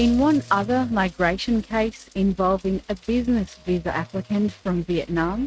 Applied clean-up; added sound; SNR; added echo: neural mask model RNNoise.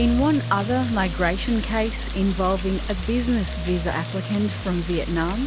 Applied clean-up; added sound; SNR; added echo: none; Rain; 13 dB; none.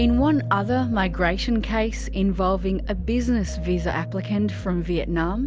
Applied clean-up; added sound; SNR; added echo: none; none; none; none.